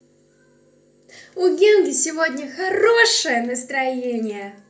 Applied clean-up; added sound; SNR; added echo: none; none; none; reverberation time 0.3 s.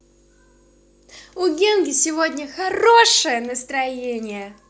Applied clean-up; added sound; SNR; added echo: none; none; none; none.